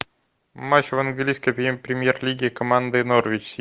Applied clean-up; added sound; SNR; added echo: none; none; none; none.